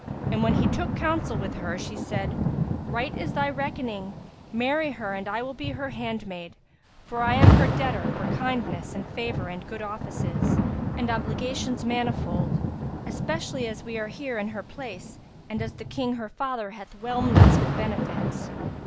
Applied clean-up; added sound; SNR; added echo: none; Rain; -4 dB; none.